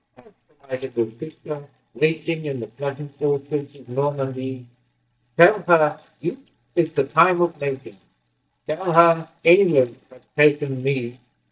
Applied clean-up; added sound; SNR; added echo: neural mask model DeepFilterNet 3.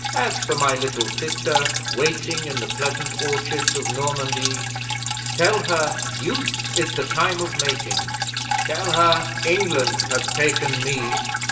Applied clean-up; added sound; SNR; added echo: none; Drip; 0 dB; reverberation time 1.0 s.